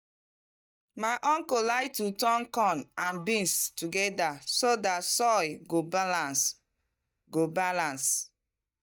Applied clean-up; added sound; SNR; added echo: neural mask model DeepFilterNet 3.